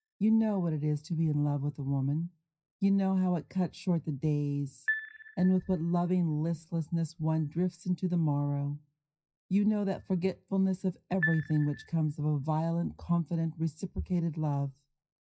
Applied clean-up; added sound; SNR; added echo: classical method WPE with log-MMSE.